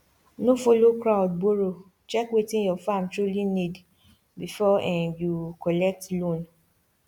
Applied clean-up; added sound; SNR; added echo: none; none; none; none.